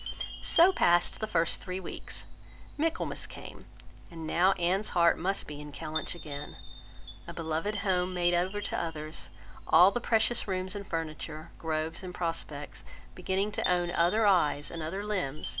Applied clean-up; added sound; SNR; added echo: none; Chime; 10 dB; none.